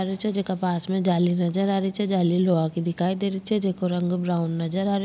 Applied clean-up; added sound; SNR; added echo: none; none; none; none.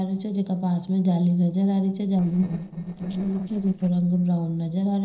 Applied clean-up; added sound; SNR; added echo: neural separator model SepFormer DNS4.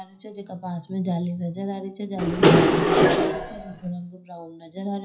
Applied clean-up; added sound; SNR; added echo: classical method WPE with log-MMSE.